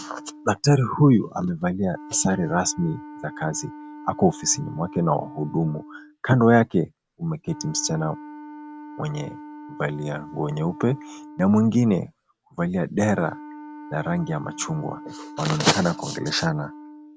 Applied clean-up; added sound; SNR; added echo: none; Wind instrument, woodwind instrument; 17 dB; none.